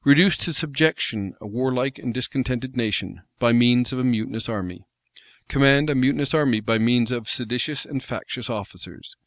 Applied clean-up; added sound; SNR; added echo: none; none; none; none.